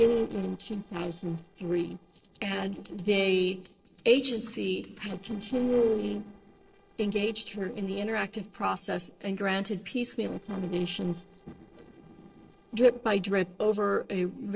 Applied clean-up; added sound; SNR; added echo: neural separator model SepFormer DNS4.